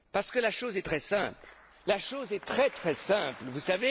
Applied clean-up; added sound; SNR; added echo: none; none; none; none.